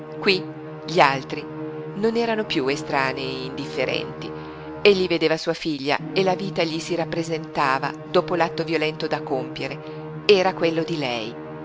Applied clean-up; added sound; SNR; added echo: none; Musical instrument; 10 dB; none.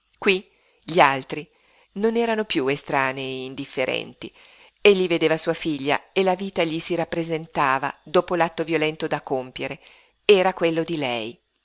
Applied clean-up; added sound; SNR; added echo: none; none; none; none.